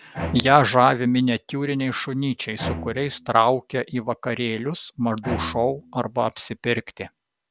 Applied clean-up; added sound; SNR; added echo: none; Bowed string instrument; 13 dB; none.